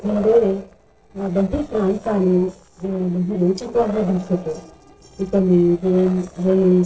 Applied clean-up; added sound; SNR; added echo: neural separator model SepFormer DNS4.